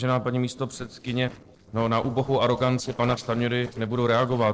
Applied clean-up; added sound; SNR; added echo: neural separator model SepFormer DNS4.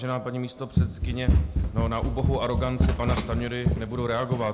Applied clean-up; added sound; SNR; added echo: none; Run; -3 dB; none.